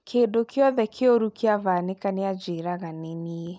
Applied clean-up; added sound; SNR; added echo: none; none; none; none.